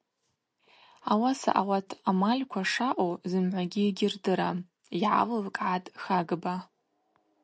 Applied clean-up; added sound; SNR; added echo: none; none; none; none.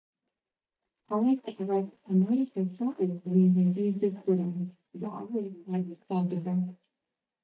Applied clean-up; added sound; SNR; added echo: neural mask model DeepFilterNet 3.